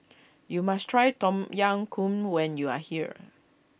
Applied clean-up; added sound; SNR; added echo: none; none; none; none.